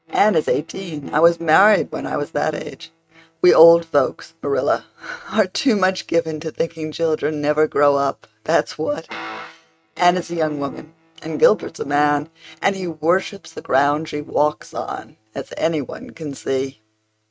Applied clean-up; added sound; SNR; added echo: neural mask model RNNoise.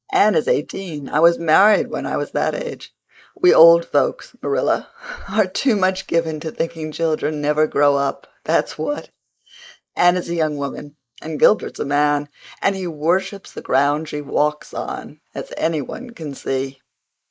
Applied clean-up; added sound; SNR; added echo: neural mask model Resemble Enhance denoiser.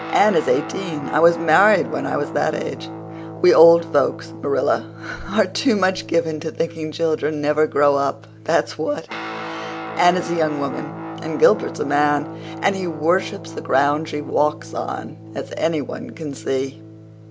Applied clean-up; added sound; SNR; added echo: none; Guitar; 13 dB; none.